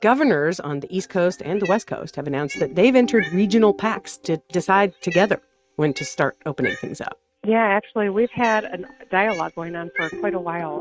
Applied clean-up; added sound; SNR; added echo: neural mask model RNNoise.